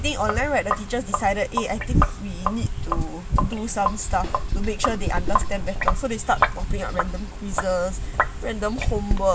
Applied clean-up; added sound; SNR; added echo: none; Sink (filling or washing); 2 dB; none.